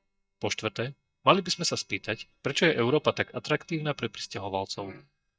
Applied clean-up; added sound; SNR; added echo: neural mask model DeepFilterNet 3.